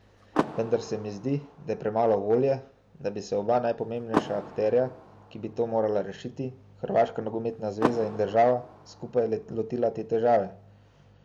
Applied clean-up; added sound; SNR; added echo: none; Car; 10 dB; none.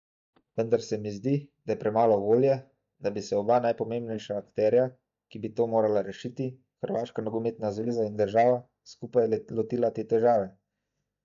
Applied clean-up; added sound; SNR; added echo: neural mask model DeepFilterNet 3.